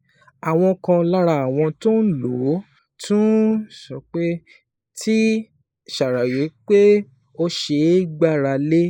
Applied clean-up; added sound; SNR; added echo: neural mask model Resemble Enhance denoiser.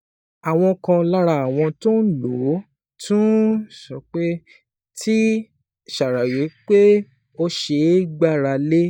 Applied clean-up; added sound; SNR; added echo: neural mask model DeepFilterNet 3.